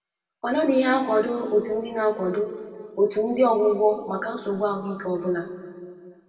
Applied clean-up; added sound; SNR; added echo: none; none; none; reverberation time 1.8 s.